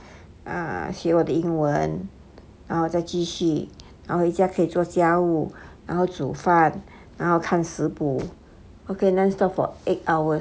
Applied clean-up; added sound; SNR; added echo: none; none; none; none.